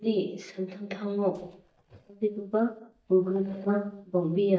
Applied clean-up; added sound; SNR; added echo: neural mask model DeepFilterNet 3.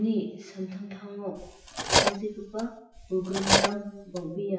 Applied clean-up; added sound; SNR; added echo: classical method WPE with log-MMSE.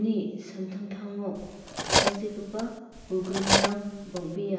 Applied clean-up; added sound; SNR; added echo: none; Cutlery, silverware; -3 dB; reverberation time 1.0 s.